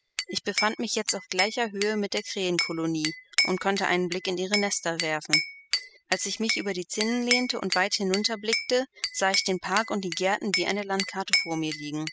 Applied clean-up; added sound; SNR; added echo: classical method spectral subtraction.